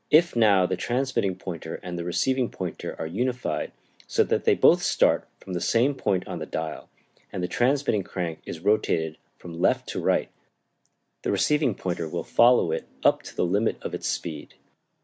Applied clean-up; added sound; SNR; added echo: none; none; none; none.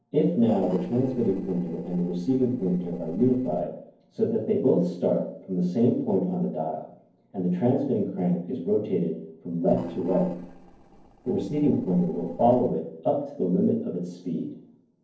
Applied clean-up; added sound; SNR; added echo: neural separator model SepFormer DNS4.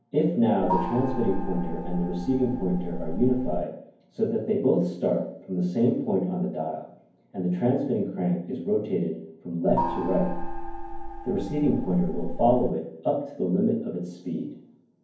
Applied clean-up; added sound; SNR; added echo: none; Gong; 4 dB; reverberation time 0.9 s.